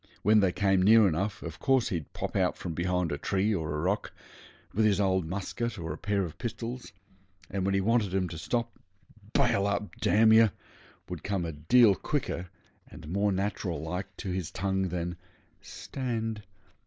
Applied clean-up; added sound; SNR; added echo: none; none; none; none.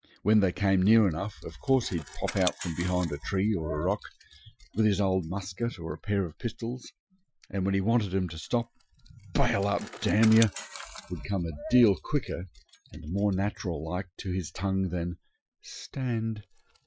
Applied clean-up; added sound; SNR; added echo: classical method Wiener filter.